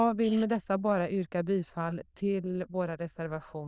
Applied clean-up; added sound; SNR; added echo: neural diffusion model UNIVERSE++.